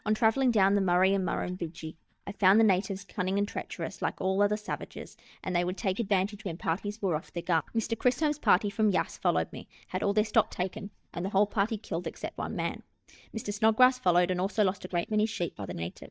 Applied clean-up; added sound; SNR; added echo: neural mask model DeepFilterNet 3.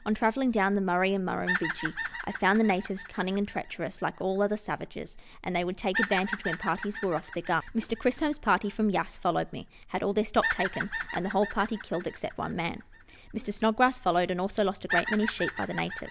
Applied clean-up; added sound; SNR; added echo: none; Bird vocalization, bird call, bird song; 10 dB; none.